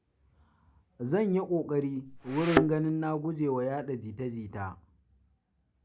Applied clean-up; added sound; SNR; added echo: none; Thump, thud; -2 dB; none.